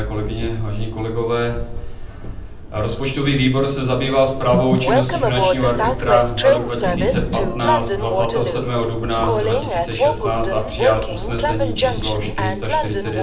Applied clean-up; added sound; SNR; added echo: none; Train; 0 dB; reverberation time 0.6 s.